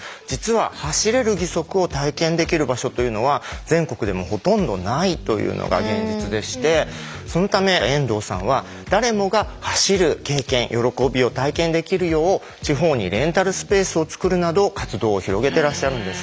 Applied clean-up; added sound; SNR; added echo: none; none; none; none.